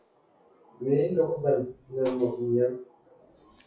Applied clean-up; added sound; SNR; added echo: classical method WPE with log-MMSE.